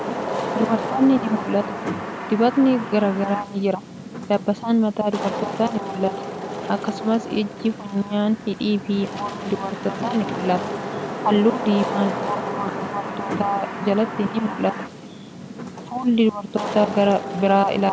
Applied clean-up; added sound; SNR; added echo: none; Wind / Rain; 7 dB; none.